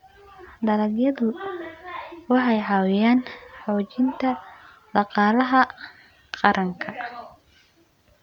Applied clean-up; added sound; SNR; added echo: none; none; none; none.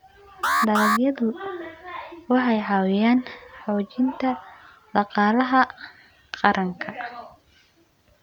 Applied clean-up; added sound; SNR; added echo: none; Alarm; 2 dB; none.